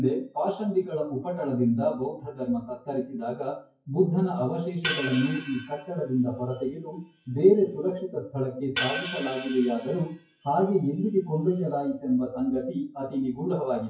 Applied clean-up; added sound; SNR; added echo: classical method WPE with log-MMSE.